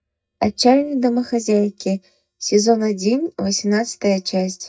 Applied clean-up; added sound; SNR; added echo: neural mask model DeepFilterNet 3.